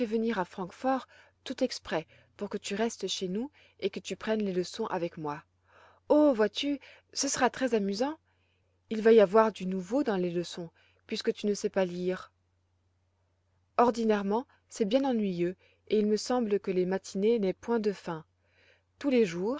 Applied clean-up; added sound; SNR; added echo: none; none; none; none.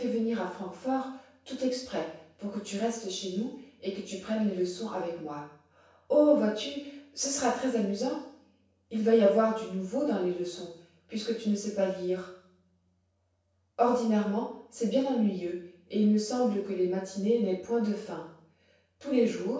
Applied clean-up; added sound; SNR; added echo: none; none; none; reverberation time 0.7 s.